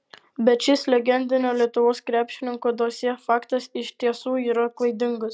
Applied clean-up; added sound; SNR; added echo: none; none; none; none.